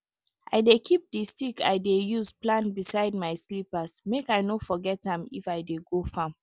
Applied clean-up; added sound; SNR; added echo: none; none; none; none.